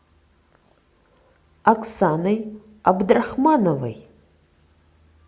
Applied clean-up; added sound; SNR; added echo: none; none; none; none.